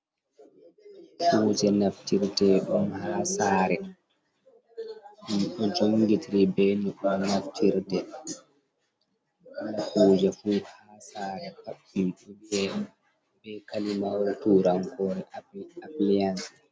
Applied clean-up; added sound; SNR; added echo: none; none; none; none.